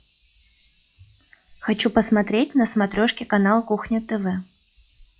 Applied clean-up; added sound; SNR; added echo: classical method log-MMSE.